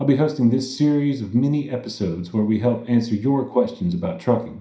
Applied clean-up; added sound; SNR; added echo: none; none; none; reverberation time 0.5 s.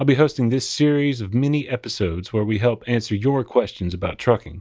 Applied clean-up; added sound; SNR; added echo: none; none; none; none.